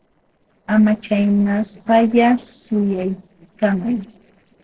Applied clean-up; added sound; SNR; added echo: neural separator model SepFormer DNS4.